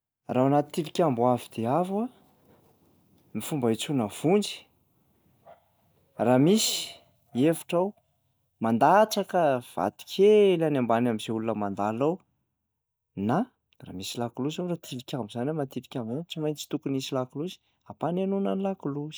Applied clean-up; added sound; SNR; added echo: none; none; none; none.